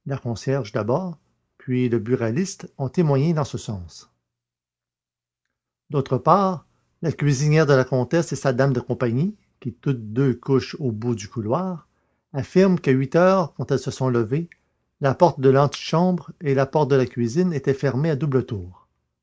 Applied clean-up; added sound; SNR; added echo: none; none; none; none.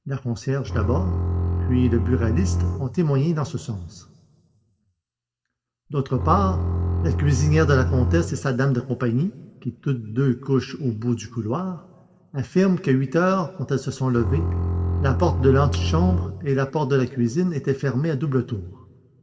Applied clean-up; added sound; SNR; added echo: none; Bowed string instrument; 0 dB; reverberation time 1.3 s.